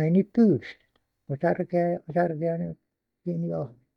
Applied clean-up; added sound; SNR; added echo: neural mask model DeepFilterNet 3.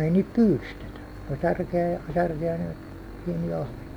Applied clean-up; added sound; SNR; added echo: none; Engine / Boat, Water vehicle; 13 dB; none.